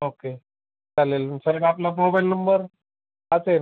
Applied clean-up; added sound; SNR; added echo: none; none; none; none.